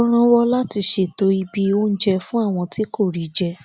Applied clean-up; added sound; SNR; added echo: none; none; none; none.